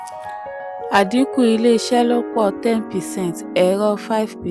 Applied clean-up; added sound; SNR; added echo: none; Piano; 10 dB; none.